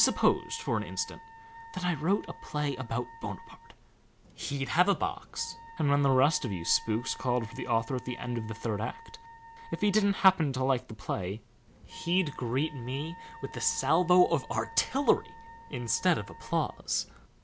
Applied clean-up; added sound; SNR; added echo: none; Wind instrument, woodwind instrument; 19 dB; none.